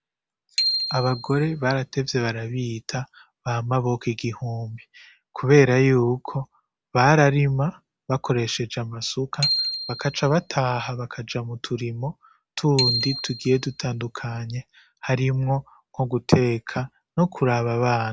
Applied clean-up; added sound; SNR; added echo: none; Bicycle bell; 8 dB; none.